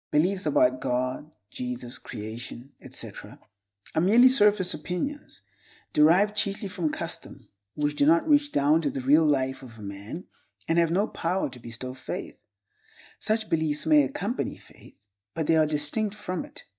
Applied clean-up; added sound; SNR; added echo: neural mask model DeepFilterNet 3.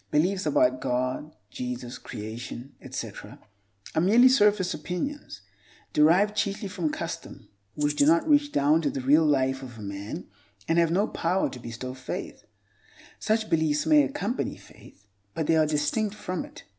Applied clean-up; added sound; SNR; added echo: none; Rattle (instrument); 10 dB; none.